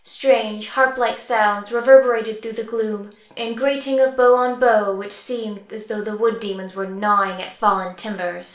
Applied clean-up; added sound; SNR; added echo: none; none; none; reverberation time 0.5 s.